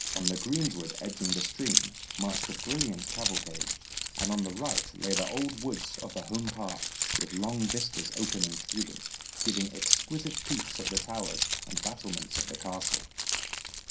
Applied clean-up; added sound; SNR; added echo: none; Keys jangling; -2 dB; reverberation time 0.3 s.